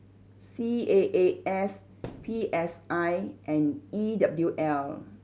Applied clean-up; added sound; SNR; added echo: none; Thump, thud; 19 dB; none.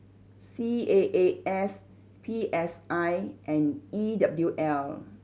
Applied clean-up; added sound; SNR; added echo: none; none; none; none.